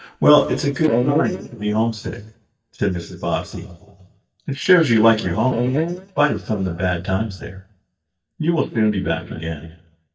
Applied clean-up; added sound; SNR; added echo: neural mask model DeepFilterNet 3.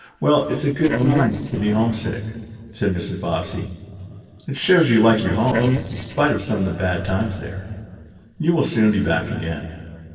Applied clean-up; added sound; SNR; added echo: neural separator model SepFormer DNS4.